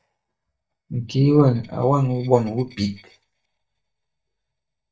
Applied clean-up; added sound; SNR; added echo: neural mask model DeepFilterNet 3.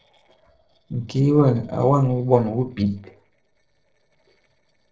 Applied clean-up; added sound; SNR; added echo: neural separator model SepFormer DNS4.